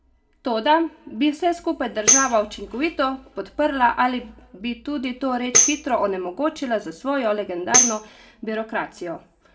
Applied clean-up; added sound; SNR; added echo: none; Tambourine; -1 dB; reverberation time 0.4 s.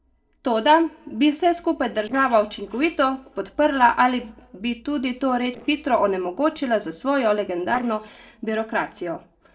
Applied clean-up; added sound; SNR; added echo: neural separator model SepFormer DNS4.